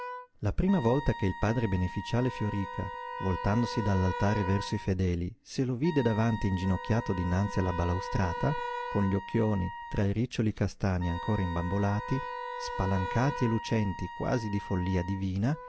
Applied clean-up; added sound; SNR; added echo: none; Wind instrument, woodwind instrument + Wind instrument, woodwind instrument; 10 dB; none.